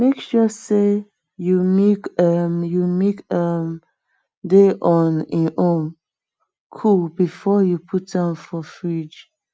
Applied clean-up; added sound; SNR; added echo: none; none; none; none.